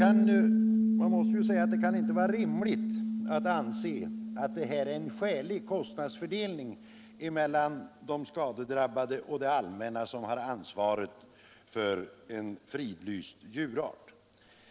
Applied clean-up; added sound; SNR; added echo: none; Piano; -1 dB; none.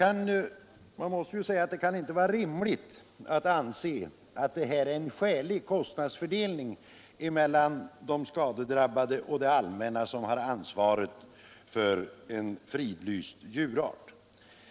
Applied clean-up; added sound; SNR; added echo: none; none; none; none.